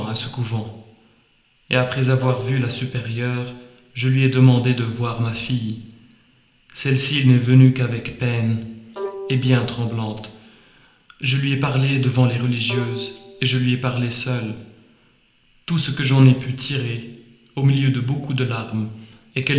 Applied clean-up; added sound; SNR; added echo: none; Bowed string instrument; 17 dB; reverberation time 0.8 s.